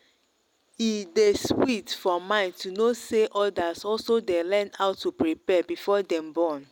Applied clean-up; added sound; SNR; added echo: none; none; none; none.